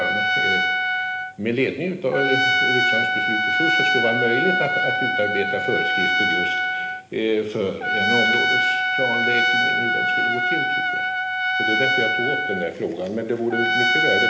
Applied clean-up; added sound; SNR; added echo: none; Trumpet; -5 dB; reverberation time 1.1 s.